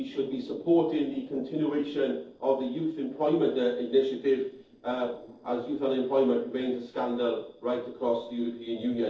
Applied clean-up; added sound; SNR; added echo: neural separator model SepFormer DNS4.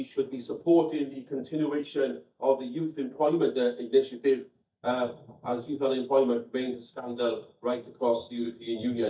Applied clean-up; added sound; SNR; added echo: neural mask model DeepFilterNet 3.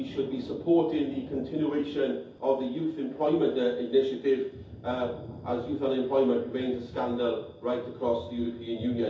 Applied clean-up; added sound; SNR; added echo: none; Thunder; 17 dB; reverberation time 0.6 s.